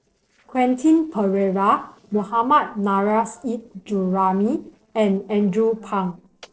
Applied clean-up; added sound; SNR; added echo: neural separator model SepFormer DNS4.